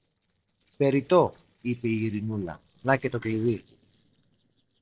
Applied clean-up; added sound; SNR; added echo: neural separator model SepFormer DNS4.